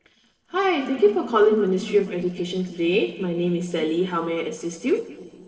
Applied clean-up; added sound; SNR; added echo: neural separator model SepFormer DNS4.